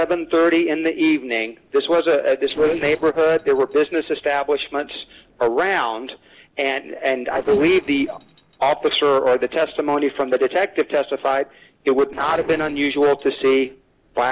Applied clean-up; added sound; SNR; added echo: neural separator model SepFormer DNS4.